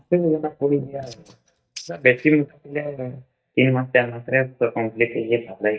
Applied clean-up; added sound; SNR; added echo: neural mask model DeepFilterNet 3.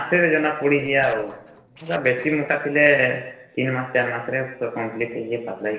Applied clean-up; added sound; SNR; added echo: neural separator model SepFormer DNS4.